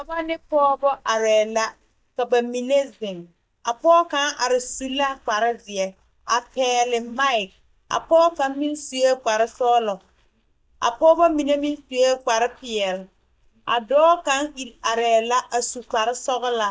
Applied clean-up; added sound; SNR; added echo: neural mask model DeepFilterNet 3.